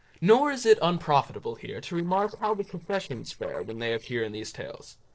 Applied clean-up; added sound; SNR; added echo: neural separator model SepFormer DNS4.